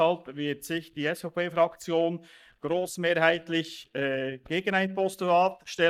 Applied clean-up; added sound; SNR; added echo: neural mask model DeepFilterNet 3.